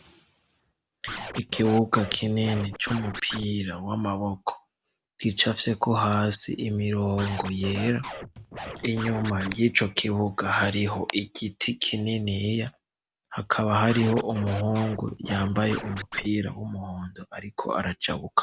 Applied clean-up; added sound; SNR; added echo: none; Scratching (performance technique); 11 dB; none.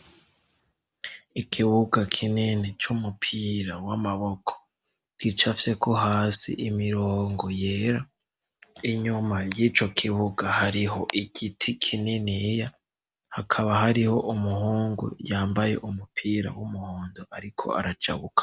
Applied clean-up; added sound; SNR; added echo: none; none; none; none.